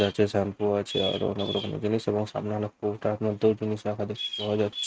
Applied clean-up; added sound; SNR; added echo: neural mask model RNNoise.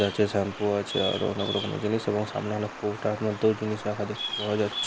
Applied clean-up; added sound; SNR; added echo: none; Bird vocalization, bird call, bird song; 9 dB; none.